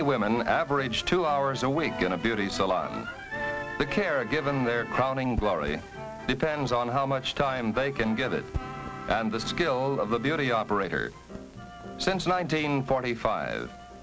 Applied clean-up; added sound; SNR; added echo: none; none; none; none.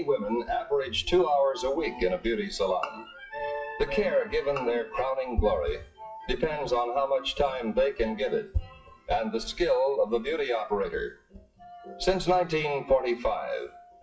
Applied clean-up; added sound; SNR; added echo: classical method WPE with log-MMSE.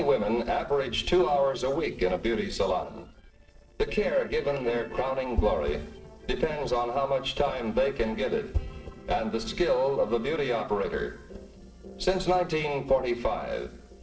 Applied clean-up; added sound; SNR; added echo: neural separator model SepFormer DNS4.